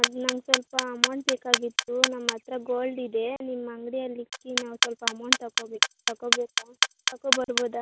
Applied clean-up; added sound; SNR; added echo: none; Clock; -4 dB; none.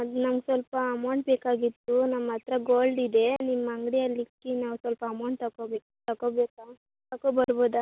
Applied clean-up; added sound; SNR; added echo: none; none; none; none.